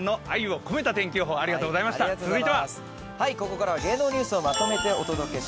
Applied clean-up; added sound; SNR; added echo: none; none; none; none.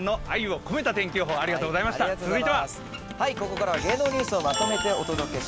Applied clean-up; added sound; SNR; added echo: none; Squeak; 13 dB; none.